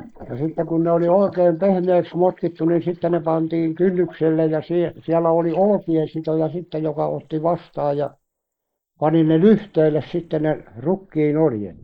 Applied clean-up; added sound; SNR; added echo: neural mask model Resemble Enhance denoiser.